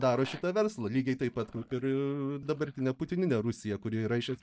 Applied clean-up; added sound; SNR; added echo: neural mask model DeepFilterNet 3.